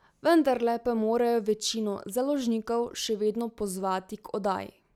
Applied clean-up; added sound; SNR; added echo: none; none; none; none.